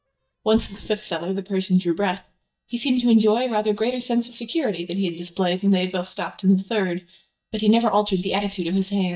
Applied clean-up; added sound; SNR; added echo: neural mask model DeepFilterNet 3.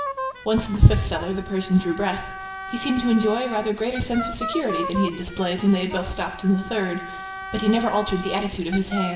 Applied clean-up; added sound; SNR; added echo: none; Wind instrument, woodwind instrument; 11 dB; reverberation time 0.8 s.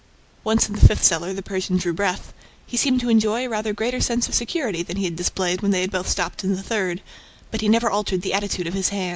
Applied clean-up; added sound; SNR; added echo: none; none; none; none.